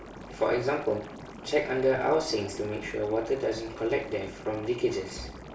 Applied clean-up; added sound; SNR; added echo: none; Liquid; 15 dB; reverberation time 0.3 s.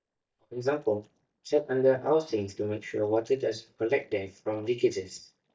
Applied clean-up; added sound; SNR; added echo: neural mask model DeepFilterNet 3.